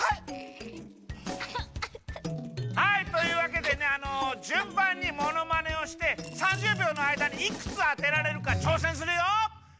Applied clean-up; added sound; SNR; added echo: none; Coin (dropping) / Glass; 18 dB; none.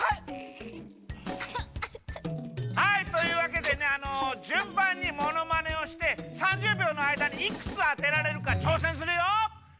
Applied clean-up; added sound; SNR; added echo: none; none; none; none.